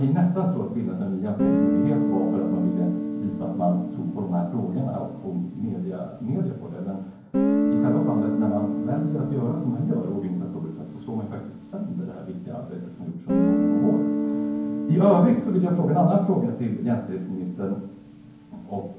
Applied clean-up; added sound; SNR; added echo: none; Guitar; 2 dB; reverberation time 0.9 s.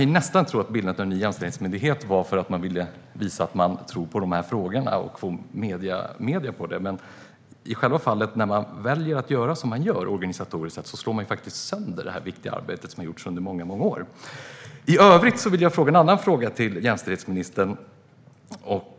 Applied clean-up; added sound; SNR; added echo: none; none; none; none.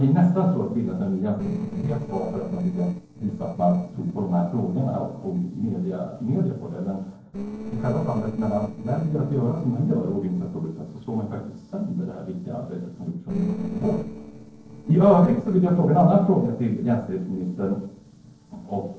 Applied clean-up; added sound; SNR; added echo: neural separator model SepFormer DNS4.